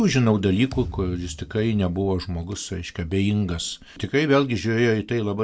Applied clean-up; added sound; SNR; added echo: none; Thump, thud; 16 dB; none.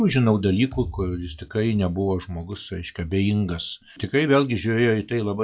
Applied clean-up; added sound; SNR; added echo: classical method log-MMSE.